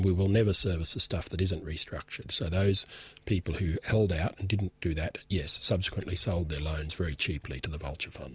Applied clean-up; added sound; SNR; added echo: none; none; none; none.